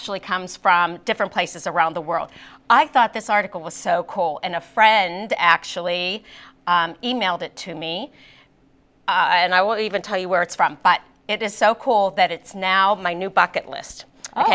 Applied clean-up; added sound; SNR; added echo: none; none; none; none.